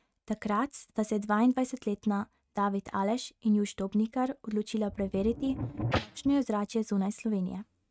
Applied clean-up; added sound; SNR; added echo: neural mask model RNNoise.